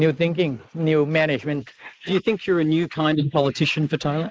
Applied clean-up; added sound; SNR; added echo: neural mask model Resemble Enhance denoiser.